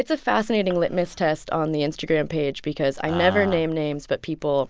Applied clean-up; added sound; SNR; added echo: none; none; none; none.